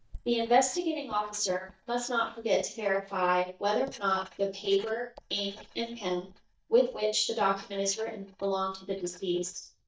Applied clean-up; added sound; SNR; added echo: neural mask model DeepFilterNet 3.